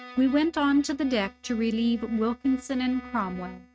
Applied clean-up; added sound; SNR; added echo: neural mask model RNNoise.